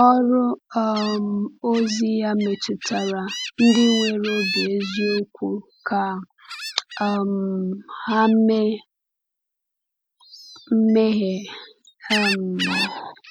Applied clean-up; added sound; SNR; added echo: none; Gull, seagull; 11 dB; none.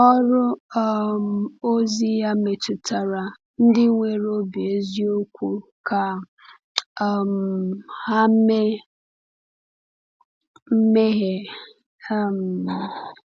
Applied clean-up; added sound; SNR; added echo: none; none; none; none.